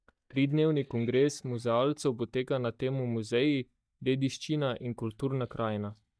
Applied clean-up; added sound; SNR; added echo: neural mask model DeepFilterNet 3.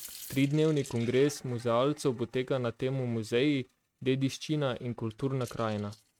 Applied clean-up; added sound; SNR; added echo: neural mask model RNNoise.